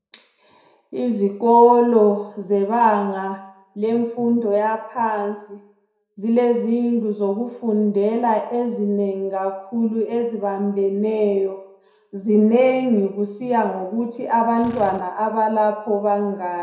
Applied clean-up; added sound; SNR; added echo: none; Drill; 19 dB; reverberation time 0.6 s.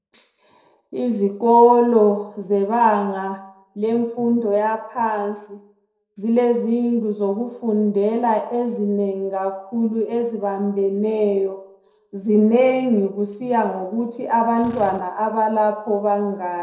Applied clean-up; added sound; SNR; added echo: neural separator model SepFormer DNS4.